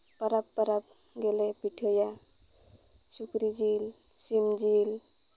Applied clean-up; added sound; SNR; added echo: none; none; none; none.